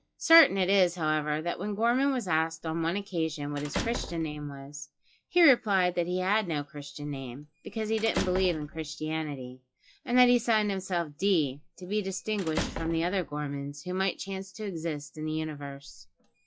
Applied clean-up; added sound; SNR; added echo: classical method log-MMSE.